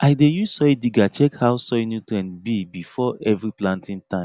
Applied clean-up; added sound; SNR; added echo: none; none; none; none.